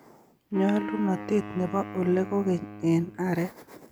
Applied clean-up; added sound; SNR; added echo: none; Wind instrument, woodwind instrument; 11 dB; none.